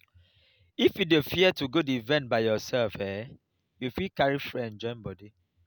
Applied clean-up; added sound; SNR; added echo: none; none; none; none.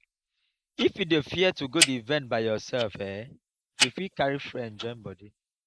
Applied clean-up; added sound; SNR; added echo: neural mask model Resemble Enhance denoiser.